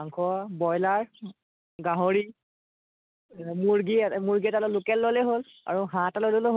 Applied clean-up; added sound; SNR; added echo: none; none; none; none.